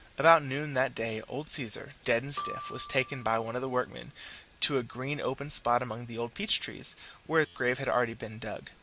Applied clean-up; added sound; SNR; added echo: none; Glockenspiel; 9 dB; none.